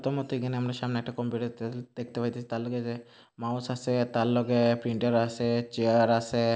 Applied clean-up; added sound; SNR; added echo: none; none; none; none.